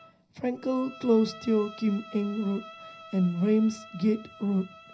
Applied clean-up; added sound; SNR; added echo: none; Bowed string instrument; 19 dB; reverberation time 0.4 s.